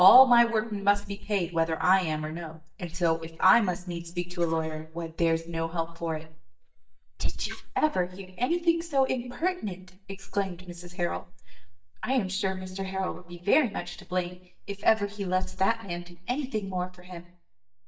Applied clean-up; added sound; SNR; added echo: neural mask model DeepFilterNet 3.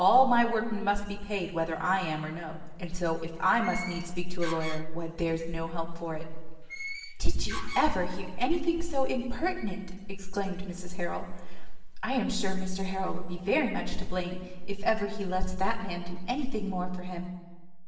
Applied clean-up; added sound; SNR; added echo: none; Door; 14 dB; reverberation time 1.2 s.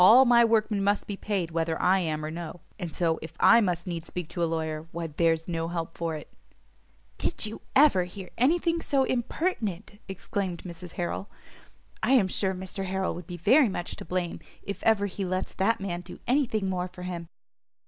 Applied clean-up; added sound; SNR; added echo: none; none; none; none.